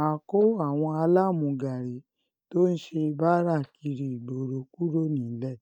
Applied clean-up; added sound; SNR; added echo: neural mask model DeepFilterNet 3.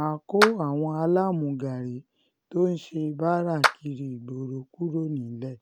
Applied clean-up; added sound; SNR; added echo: none; Clapping; 3 dB; none.